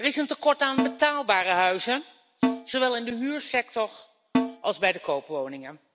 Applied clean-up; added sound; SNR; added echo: none; Snare drum; 4 dB; none.